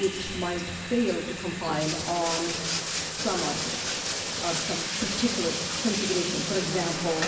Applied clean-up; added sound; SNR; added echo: none; Bathtub (filling or washing); 1 dB; reverberation time 1.1 s.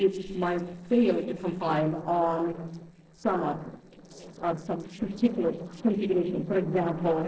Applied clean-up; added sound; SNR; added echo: neural separator model SepFormer DNS4.